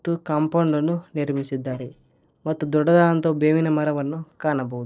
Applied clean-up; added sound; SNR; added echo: neural separator model SepFormer DNS4.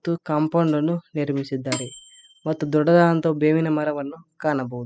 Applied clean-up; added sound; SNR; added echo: classical method spectral subtraction.